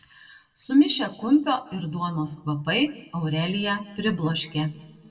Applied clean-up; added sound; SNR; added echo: none; none; none; reverberation time 1.8 s.